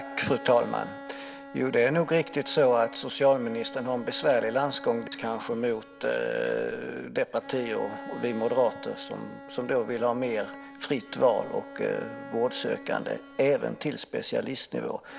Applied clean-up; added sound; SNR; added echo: none; Bowed string instrument; 15 dB; none.